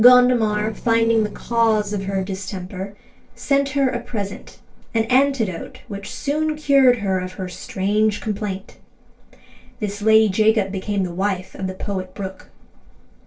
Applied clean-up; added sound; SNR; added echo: neural separator model SepFormer DNS4.